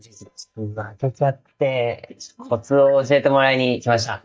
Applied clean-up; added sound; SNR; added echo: neural mask model DeepFilterNet 3.